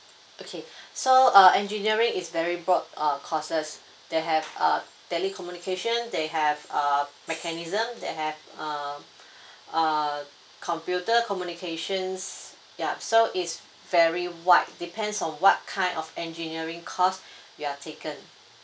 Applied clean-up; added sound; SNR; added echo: none; none; none; none.